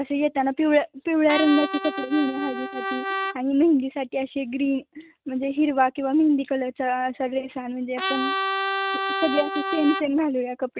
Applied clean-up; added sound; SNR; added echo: neural mask model RNNoise.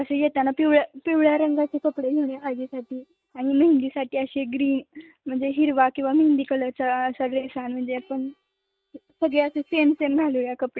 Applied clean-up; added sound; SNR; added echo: neural mask model DeepFilterNet 3.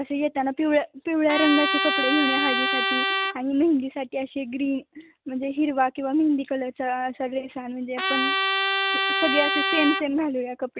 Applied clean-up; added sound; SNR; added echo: none; Trumpet; -2 dB; none.